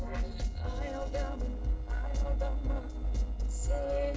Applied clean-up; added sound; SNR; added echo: neural separator model SepFormer DNS4.